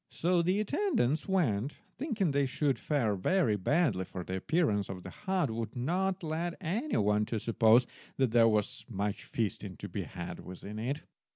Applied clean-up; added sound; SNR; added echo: none; none; none; none.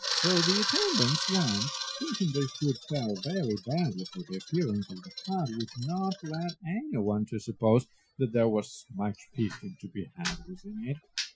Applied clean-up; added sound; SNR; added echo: classical method Wiener filter.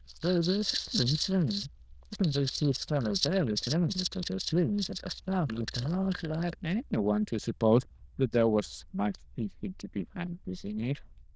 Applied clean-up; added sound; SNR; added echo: neural diffusion model UNIVERSE++.